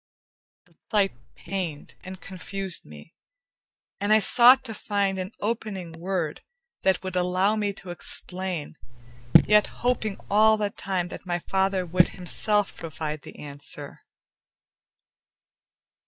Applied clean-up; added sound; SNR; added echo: neural mask model DeepFilterNet 3.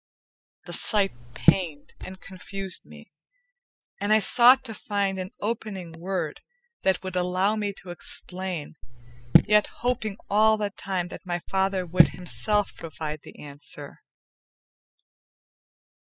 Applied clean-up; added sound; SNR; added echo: classical method spectral subtraction.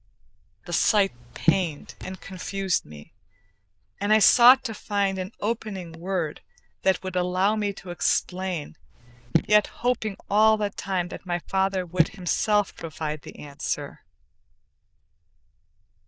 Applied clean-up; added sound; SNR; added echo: neural diffusion model UNIVERSE++.